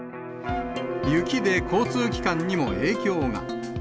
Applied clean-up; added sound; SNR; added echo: none; Electric guitar + Wind instrument, woodwind instrument; 6 dB; none.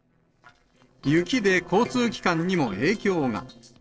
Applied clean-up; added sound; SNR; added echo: neural separator model SepFormer DNS4.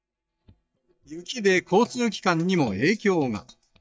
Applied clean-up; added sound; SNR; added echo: neural mask model DeepFilterNet 3.